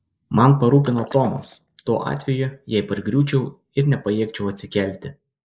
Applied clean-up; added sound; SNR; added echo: neural mask model Resemble Enhance denoiser.